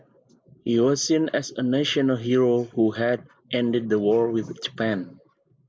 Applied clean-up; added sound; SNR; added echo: neural mask model Resemble Enhance denoiser.